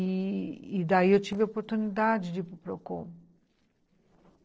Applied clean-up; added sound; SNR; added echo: neural separator model SepFormer DNS4.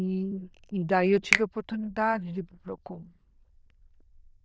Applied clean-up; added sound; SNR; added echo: neural diffusion model UNIVERSE++.